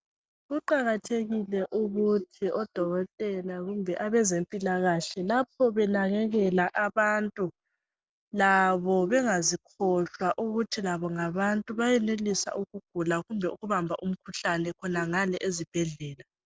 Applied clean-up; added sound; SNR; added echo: none; none; none; none.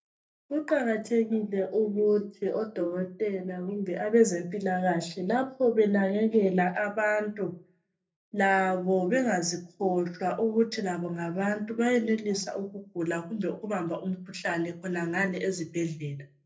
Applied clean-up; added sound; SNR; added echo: none; none; none; reverberation time 0.3 s.